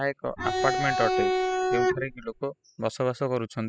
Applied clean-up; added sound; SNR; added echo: classical method spectral subtraction.